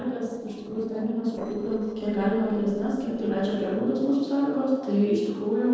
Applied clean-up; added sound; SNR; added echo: neural separator model SepFormer DNS4.